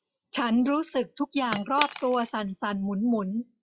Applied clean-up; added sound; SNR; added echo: classical method log-MMSE.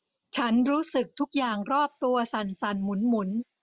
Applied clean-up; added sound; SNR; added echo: none; none; none; none.